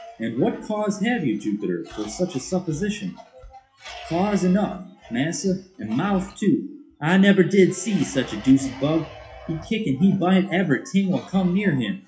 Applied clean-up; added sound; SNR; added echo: classical method WPE with log-MMSE.